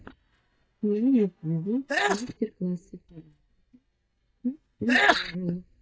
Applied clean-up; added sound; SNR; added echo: neural mask model DeepFilterNet 3.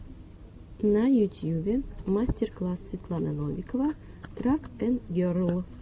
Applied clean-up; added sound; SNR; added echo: none; none; none; none.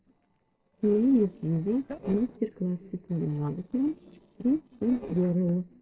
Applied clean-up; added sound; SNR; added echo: neural separator model SepFormer DNS4.